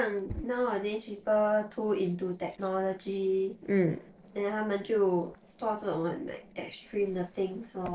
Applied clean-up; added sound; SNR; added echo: neural separator model SepFormer DNS4.